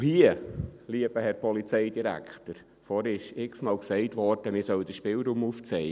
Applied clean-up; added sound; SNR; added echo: none; none; none; none.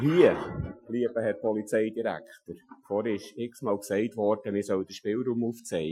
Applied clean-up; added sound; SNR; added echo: classical method Wiener filter.